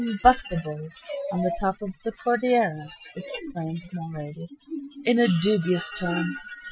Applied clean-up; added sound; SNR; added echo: classical method Wiener filter.